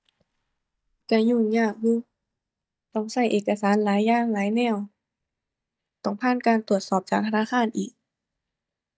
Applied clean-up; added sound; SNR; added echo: neural mask model DeepFilterNet 3.